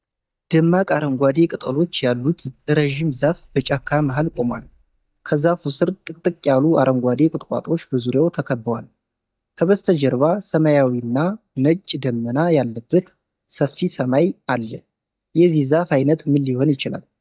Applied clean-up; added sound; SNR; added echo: neural mask model DeepFilterNet 3.